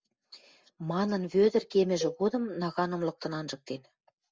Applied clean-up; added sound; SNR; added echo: neural mask model Resemble Enhance denoiser.